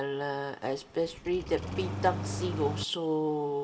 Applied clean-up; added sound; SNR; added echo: none; Engine starting; 5 dB; reverberation time 0.7 s.